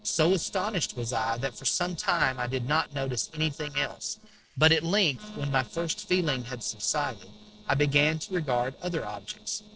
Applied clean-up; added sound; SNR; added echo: neural separator model SepFormer DNS4.